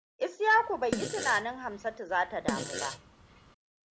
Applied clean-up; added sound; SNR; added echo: none; Fart; 7 dB; none.